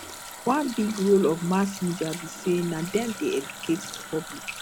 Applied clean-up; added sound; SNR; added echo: none; Water tap, faucet; 13 dB; none.